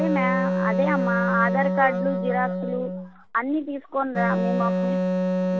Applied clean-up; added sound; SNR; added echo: none; Wind instrument, woodwind instrument; -2 dB; none.